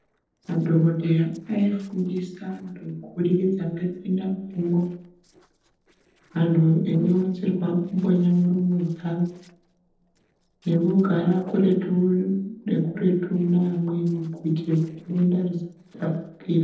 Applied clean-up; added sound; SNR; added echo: neural separator model SepFormer DNS4.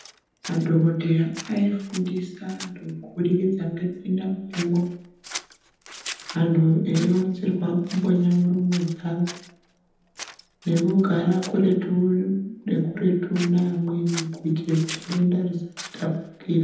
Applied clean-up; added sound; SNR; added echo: none; Scissors; 18 dB; reverberation time 1.0 s.